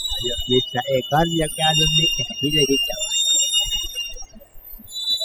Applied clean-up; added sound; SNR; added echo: classical method spectral subtraction.